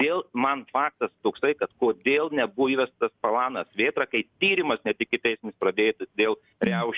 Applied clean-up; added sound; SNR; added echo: none; none; none; none.